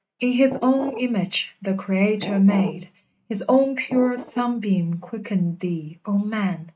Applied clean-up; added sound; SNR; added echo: neural mask model RNNoise.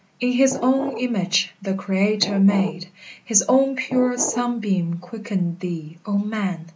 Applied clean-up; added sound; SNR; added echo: none; Glass; 12 dB; none.